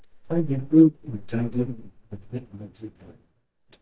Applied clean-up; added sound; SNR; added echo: neural mask model DeepFilterNet 3.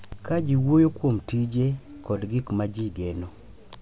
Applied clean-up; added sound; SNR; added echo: none; none; none; none.